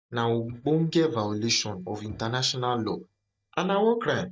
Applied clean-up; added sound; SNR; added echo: neural mask model DeepFilterNet 3.